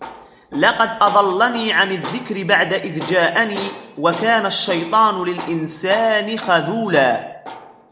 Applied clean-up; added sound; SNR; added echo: none; Tools; 16 dB; none.